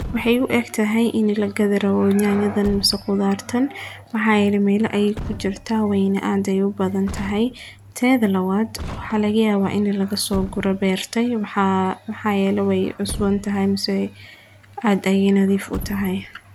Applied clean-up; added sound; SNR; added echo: none; Truck; 17 dB; none.